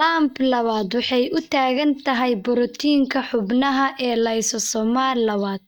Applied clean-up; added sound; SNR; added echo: neural mask model DeepFilterNet 3.